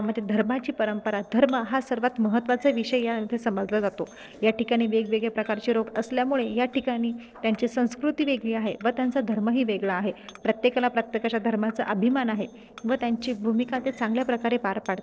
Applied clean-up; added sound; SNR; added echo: neural separator model SepFormer DNS4.